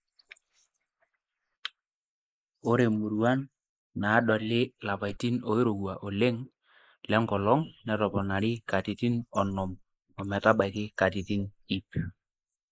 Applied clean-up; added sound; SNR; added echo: neural mask model Resemble Enhance denoiser.